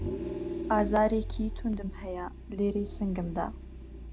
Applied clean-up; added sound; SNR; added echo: none; Vehicle; 6 dB; none.